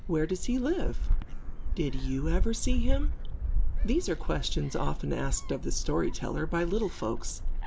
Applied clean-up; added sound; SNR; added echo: none; Gull, seagull; -4 dB; none.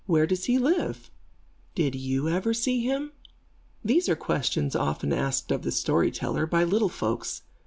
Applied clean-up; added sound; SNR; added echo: none; none; none; none.